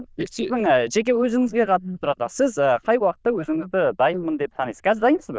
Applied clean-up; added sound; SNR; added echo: neural diffusion model UNIVERSE++.